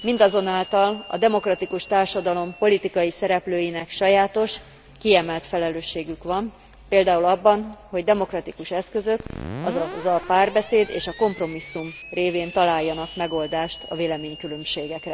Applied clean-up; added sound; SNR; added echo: none; Screech; 17 dB; none.